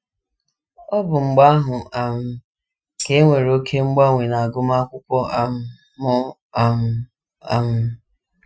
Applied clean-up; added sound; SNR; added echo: classical method Wiener filter.